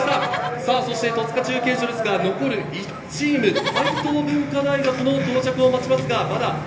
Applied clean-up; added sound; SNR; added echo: none; Livestock, farm animals, working animals; 12 dB; reverberation time 1.4 s.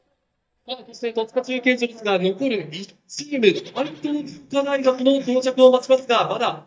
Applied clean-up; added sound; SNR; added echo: neural mask model DeepFilterNet 3.